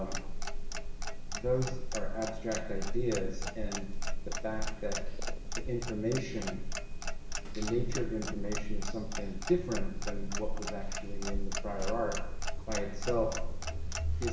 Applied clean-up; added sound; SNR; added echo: none; Clock; -4 dB; reverberation time 0.8 s.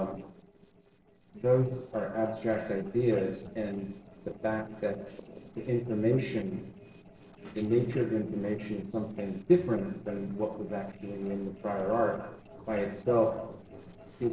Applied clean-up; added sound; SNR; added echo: neural separator model SepFormer DNS4.